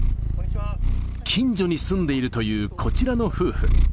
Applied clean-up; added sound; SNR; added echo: none; Purr; -2 dB; none.